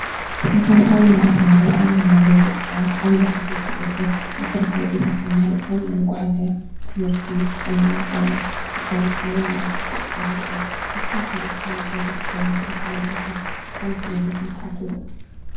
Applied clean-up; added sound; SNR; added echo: none; Applause / Crowd; 7 dB; reverberation time 0.9 s.